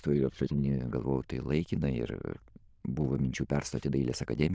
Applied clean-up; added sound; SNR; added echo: neural diffusion model UNIVERSE++.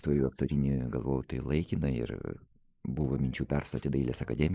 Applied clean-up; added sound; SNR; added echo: neural mask model Resemble Enhance denoiser.